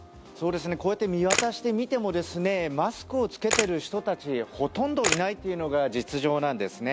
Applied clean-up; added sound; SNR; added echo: none; Camera; 6 dB; none.